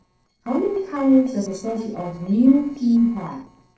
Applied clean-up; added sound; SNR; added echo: neural separator model SepFormer DNS4.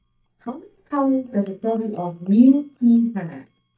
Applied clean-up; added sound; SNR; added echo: neural mask model DeepFilterNet 3.